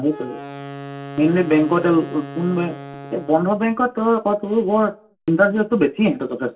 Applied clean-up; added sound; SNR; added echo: none; Wind instrument, woodwind instrument; 16 dB; reverberation time 0.2 s.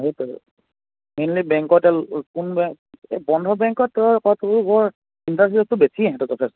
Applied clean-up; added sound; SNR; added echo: none; none; none; none.